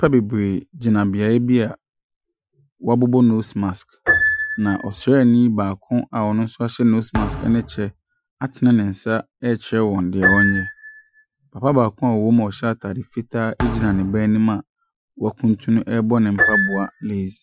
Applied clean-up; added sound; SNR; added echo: classical method Wiener filter.